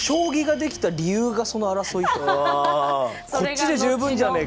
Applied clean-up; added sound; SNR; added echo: none; none; none; none.